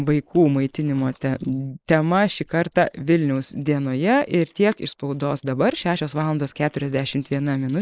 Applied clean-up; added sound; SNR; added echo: neural mask model Resemble Enhance denoiser.